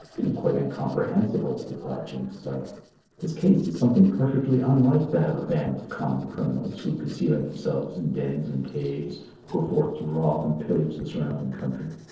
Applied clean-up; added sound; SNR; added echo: neural separator model SepFormer DNS4.